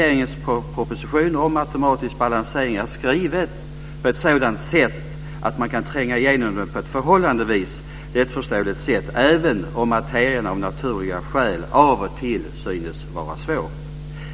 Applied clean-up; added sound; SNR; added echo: none; none; none; none.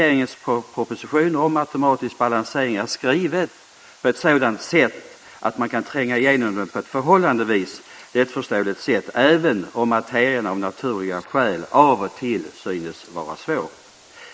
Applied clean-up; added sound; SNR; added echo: neural mask model Resemble Enhance denoiser.